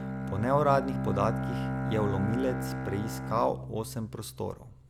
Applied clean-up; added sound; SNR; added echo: none; Bowed string instrument; 3 dB; none.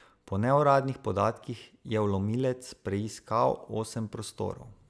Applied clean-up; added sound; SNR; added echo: none; none; none; none.